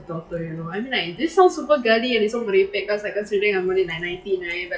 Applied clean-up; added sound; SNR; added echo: classical method WPE with log-MMSE.